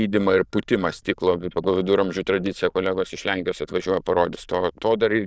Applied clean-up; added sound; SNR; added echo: neural diffusion model UNIVERSE++.